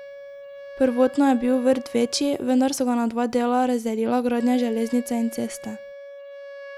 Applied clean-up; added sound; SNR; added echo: none; Wind instrument, woodwind instrument; 17 dB; none.